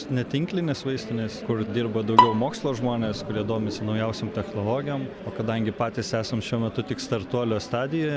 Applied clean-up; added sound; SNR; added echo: none; Bowed string instrument; -1 dB; none.